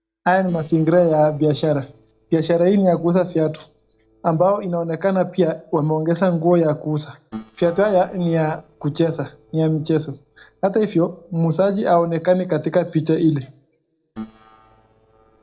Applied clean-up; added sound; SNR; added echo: neural separator model SepFormer DNS4.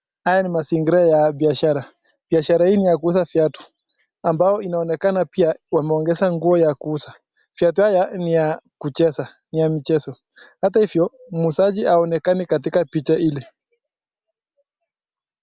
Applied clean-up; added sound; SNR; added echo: none; none; none; none.